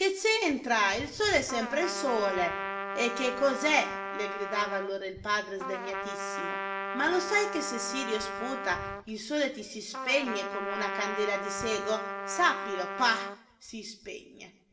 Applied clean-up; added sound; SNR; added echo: none; Trumpet; 5 dB; reverberation time 0.7 s.